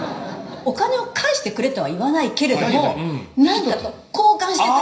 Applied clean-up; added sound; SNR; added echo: none; none; none; reverberation time 0.5 s.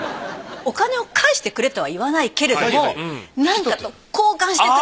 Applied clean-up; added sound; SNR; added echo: none; none; none; none.